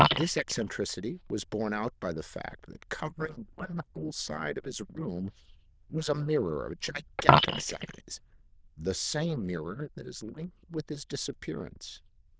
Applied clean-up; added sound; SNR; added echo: neural diffusion model UNIVERSE++.